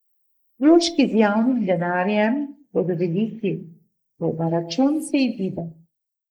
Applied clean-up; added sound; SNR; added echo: neural mask model Resemble Enhance denoiser.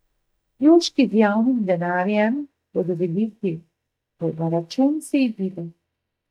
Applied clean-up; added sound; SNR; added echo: neural mask model DeepFilterNet 3.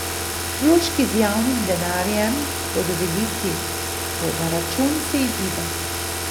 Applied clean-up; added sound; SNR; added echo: none; Car; 3 dB; none.